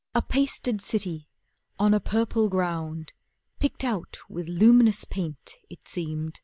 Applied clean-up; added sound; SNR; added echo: none; none; none; none.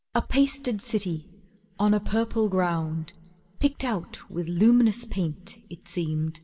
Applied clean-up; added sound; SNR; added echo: none; none; none; reverberation time 0.3 s.